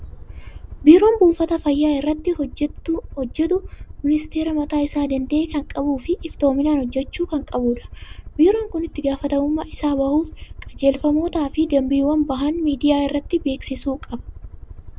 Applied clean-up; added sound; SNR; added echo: none; Aircraft; 15 dB; none.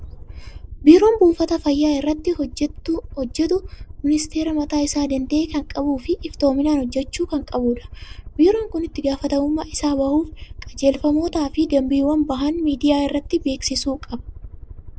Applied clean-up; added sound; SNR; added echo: neural mask model Resemble Enhance denoiser.